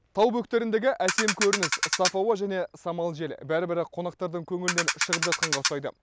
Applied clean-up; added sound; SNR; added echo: none; Ratchet, pawl; -1 dB; none.